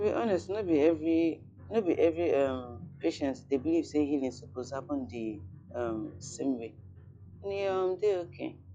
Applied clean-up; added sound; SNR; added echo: classical method log-MMSE.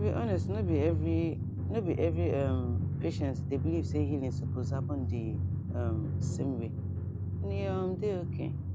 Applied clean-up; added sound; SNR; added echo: none; Drum; -2 dB; none.